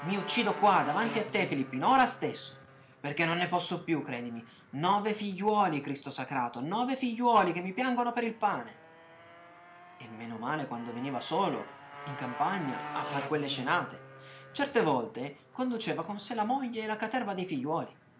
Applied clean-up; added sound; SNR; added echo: none; Motorcycle; 15 dB; none.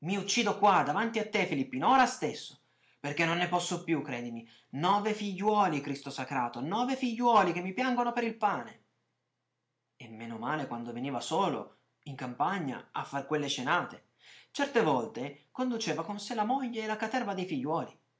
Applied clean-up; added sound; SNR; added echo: none; none; none; none.